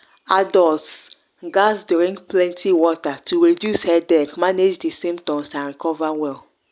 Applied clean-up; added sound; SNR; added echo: none; none; none; none.